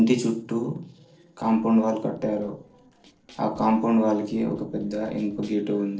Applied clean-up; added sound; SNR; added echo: neural separator model SepFormer DNS4.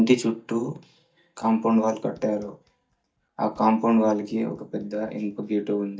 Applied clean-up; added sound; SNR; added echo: neural mask model DeepFilterNet 3.